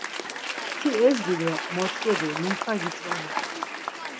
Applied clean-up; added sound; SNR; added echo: none; Applause / Crowd; 4 dB; none.